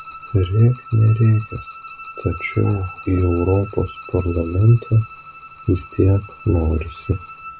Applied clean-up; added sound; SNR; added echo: none; Bowed string instrument; 18 dB; none.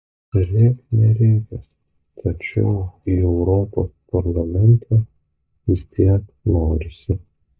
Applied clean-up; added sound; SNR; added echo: neural mask model DeepFilterNet 3.